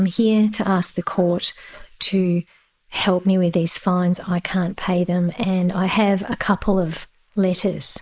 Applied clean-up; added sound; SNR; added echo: neural mask model Resemble Enhance denoiser.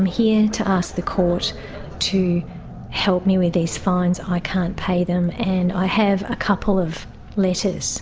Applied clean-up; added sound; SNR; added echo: none; Animal; 19 dB; none.